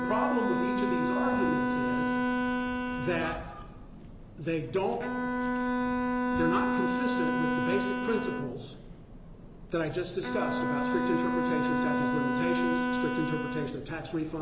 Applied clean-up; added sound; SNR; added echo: none; Bowed string instrument; -3 dB; none.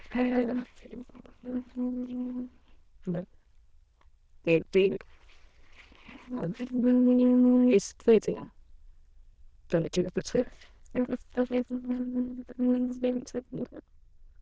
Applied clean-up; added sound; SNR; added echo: neural diffusion model UNIVERSE++.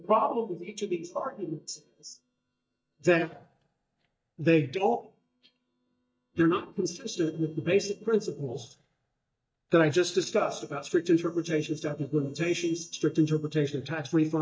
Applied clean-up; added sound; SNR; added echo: neural mask model DeepFilterNet 3.